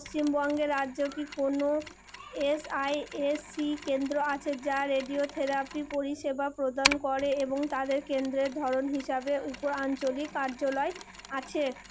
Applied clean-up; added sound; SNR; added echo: none; Mechanisms; 11 dB; none.